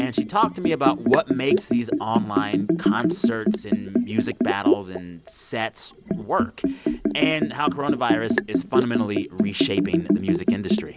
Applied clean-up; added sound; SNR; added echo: none; Liquid; -3 dB; none.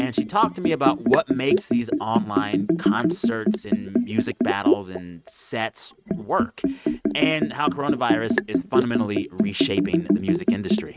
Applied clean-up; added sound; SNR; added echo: neural mask model RNNoise.